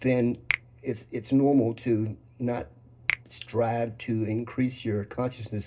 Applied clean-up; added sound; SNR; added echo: none; Finger snapping; 11 dB; reverberation time 0.2 s.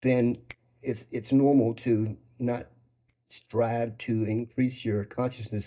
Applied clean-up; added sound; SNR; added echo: neural mask model DeepFilterNet 3.